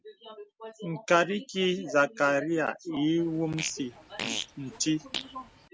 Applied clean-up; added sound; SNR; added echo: none; Fart; 11 dB; none.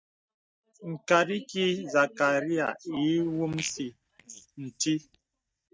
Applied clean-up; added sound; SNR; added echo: neural mask model DeepFilterNet 3.